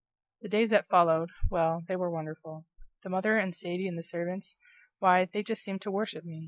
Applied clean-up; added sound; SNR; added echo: neural mask model Resemble Enhance denoiser.